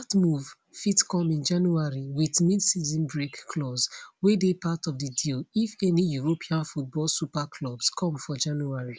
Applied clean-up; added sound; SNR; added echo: none; none; none; none.